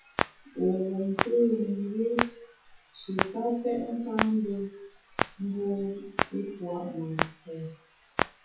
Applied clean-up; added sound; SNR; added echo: classical method WPE with log-MMSE.